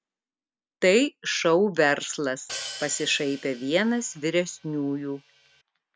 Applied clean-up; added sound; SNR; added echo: none; Hi-hat; 16 dB; none.